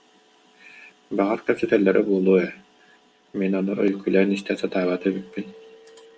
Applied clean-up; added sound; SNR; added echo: none; none; none; none.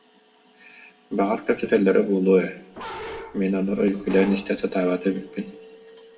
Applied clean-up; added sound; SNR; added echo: none; Bark; 14 dB; reverberation time 0.6 s.